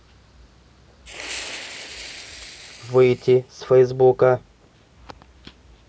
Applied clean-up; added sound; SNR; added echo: none; Fire; 16 dB; none.